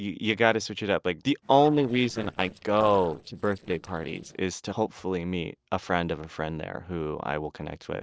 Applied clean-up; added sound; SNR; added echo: neural separator model SepFormer DNS4.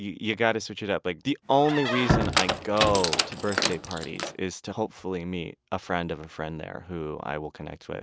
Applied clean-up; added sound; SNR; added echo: none; Squeak; -1 dB; none.